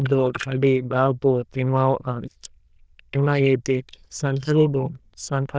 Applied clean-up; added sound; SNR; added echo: neural diffusion model UNIVERSE++.